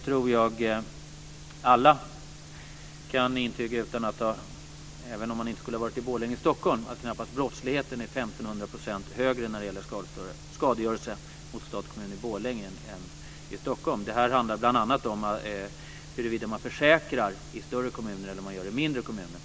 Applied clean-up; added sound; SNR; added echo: none; none; none; none.